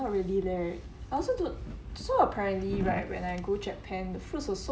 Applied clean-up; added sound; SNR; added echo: none; none; none; none.